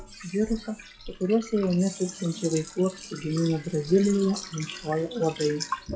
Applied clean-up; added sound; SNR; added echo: classical method log-MMSE.